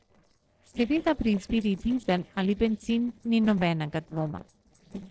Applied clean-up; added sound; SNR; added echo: neural separator model SepFormer DNS4.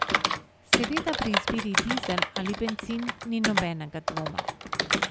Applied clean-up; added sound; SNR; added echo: none; Computer keyboard; -3 dB; none.